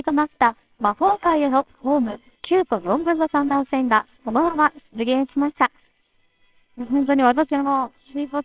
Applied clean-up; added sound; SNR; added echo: neural separator model SepFormer WHAMR!.